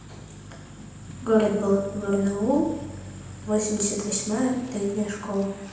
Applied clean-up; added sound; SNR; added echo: none; Truck; 15 dB; reverberation time 0.9 s.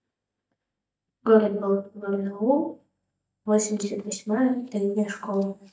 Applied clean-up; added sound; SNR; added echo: neural mask model DeepFilterNet 3.